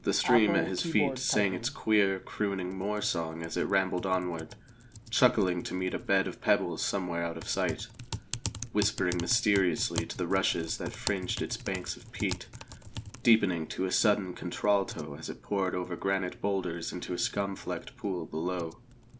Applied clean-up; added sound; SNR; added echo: none; Typing; 11 dB; none.